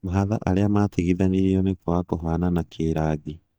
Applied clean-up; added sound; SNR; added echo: neural mask model DeepFilterNet 3.